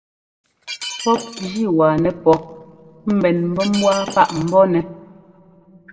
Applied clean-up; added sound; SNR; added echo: none; Shatter; 13 dB; reverberation time 1.0 s.